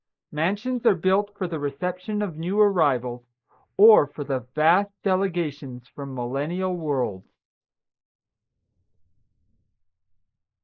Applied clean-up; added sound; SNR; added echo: neural mask model Resemble Enhance denoiser.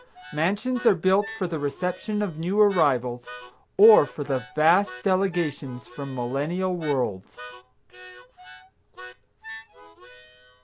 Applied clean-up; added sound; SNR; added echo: none; Harmonica; 18 dB; none.